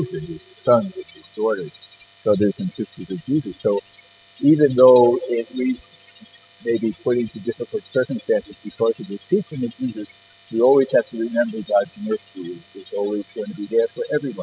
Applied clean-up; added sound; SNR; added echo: classical method spectral subtraction.